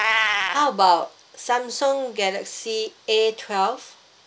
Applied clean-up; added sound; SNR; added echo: none; Meow; 6 dB; none.